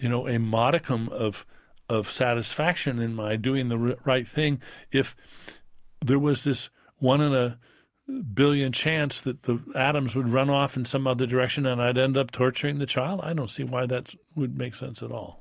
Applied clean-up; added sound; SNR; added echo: none; none; none; none.